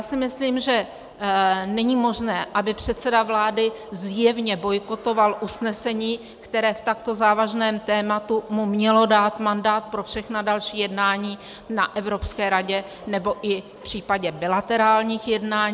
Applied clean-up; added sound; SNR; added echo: none; none; none; none.